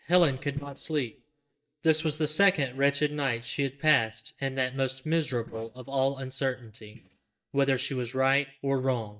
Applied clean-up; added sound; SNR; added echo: neural mask model DeepFilterNet 3.